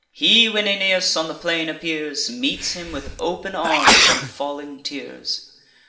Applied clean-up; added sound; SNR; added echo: none; Sneeze; -3 dB; reverberation time 1.7 s.